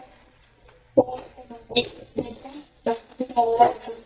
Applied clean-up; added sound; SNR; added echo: neural mask model DeepFilterNet 3.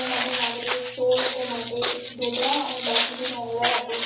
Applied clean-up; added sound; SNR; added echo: none; Walk, footsteps; 1 dB; reverberation time 0.6 s.